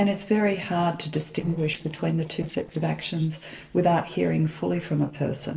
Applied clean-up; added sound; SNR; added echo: neural separator model SepFormer DNS4.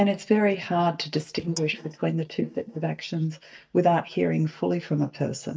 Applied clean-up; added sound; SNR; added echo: neural mask model DeepFilterNet 3.